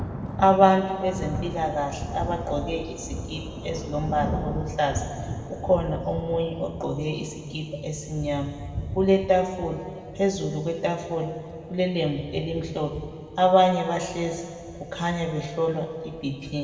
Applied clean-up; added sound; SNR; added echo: none; Thunder / Rain; 10 dB; reverberation time 2.1 s.